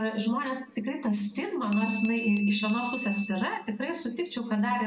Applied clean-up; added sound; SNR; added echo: none; Glass / Bell; 12 dB; reverberation time 2.0 s.